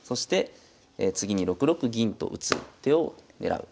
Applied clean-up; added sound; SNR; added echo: none; none; none; none.